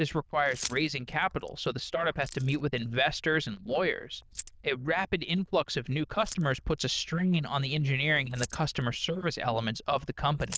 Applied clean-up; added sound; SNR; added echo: neural diffusion model UNIVERSE++.